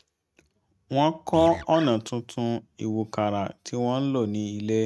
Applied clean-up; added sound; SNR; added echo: neural mask model RNNoise.